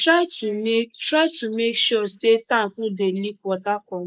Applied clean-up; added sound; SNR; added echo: neural mask model Resemble Enhance denoiser.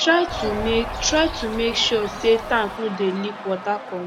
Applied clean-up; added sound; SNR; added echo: none; Bird + Crowd / Cheering; 9 dB; none.